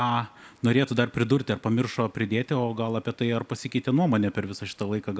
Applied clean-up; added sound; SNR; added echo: none; none; none; none.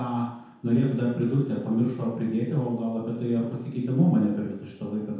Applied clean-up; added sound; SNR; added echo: none; none; none; reverberation time 0.9 s.